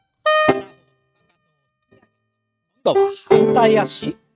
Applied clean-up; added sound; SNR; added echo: neural mask model RNNoise.